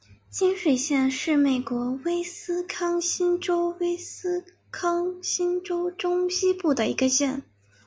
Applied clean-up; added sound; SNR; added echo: none; none; none; none.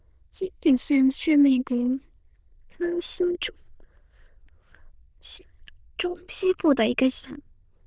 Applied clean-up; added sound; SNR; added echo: neural diffusion model UNIVERSE++.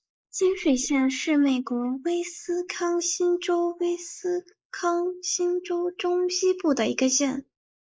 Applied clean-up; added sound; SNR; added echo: neural mask model Resemble Enhance denoiser.